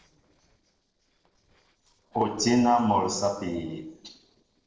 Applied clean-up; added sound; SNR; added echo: neural separator model SepFormer DNS4.